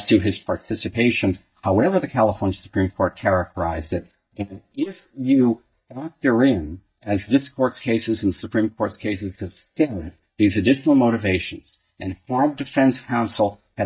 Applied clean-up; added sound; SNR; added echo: neural mask model DeepFilterNet 3.